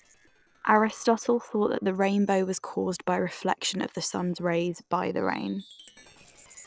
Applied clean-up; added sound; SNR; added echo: neural separator model SepFormer DNS4.